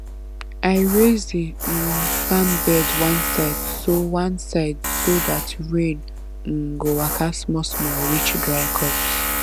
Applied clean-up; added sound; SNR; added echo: none; Tools; 2 dB; none.